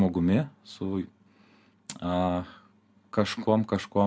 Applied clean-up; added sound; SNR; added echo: none; none; none; none.